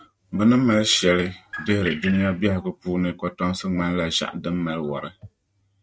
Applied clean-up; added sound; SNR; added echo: neural mask model RNNoise.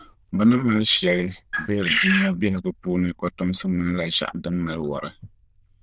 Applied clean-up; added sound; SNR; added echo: neural diffusion model UNIVERSE++.